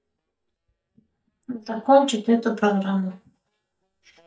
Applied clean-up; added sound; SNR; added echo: neural mask model DeepFilterNet 3.